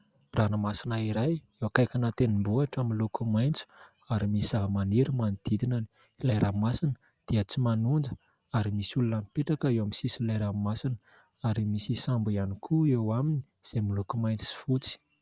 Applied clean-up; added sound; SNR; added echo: none; none; none; none.